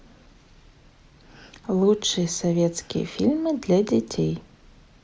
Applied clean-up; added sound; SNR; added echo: none; none; none; none.